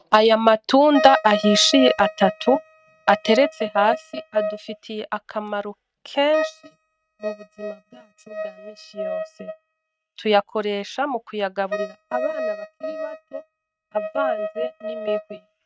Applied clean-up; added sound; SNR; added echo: neural mask model RNNoise.